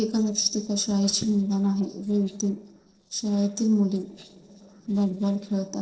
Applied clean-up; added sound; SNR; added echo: neural separator model SepFormer DNS4.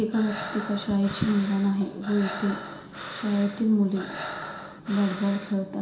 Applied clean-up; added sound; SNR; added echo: none; Breathing; 12 dB; reverberation time 0.7 s.